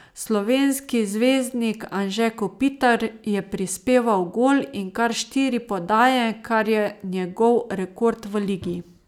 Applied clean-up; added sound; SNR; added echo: none; none; none; none.